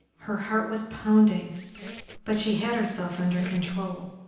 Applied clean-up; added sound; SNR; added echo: none; Squeak; 19 dB; reverberation time 0.9 s.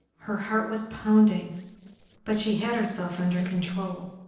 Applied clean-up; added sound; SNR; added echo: neural separator model SepFormer DNS4.